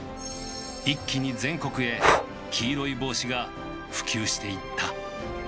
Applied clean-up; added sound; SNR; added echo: none; Breathing; 0 dB; none.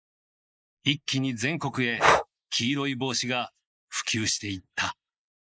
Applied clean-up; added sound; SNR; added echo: neural mask model Resemble Enhance denoiser.